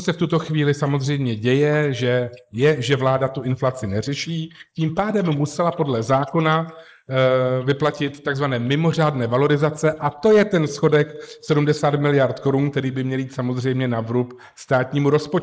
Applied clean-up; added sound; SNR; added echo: neural mask model Resemble Enhance denoiser.